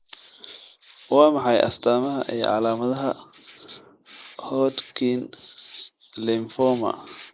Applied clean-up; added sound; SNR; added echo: neural mask model Resemble Enhance denoiser.